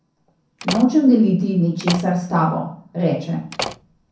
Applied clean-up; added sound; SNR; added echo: none; Slam; 12 dB; reverberation time 0.5 s.